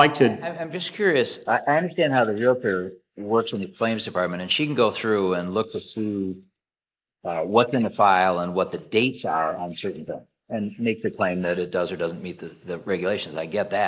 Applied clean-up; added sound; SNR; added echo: neural mask model Resemble Enhance denoiser.